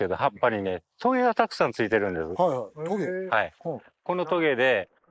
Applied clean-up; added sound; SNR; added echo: neural mask model Resemble Enhance denoiser.